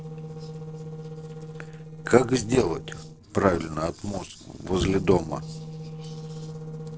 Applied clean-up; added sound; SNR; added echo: neural separator model SepFormer DNS4.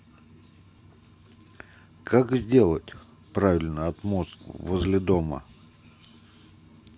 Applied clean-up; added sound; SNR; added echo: none; none; none; none.